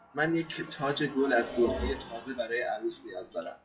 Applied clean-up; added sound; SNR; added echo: classical method WPE with log-MMSE.